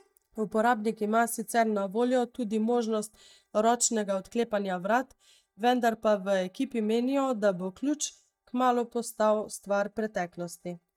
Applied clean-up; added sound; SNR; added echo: neural mask model DeepFilterNet 3.